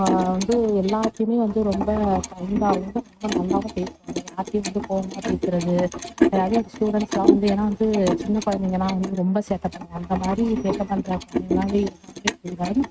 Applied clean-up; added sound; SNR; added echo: neural mask model RNNoise.